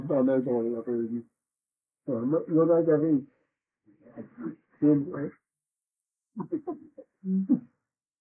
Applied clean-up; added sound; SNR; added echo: neural mask model Resemble Enhance denoiser.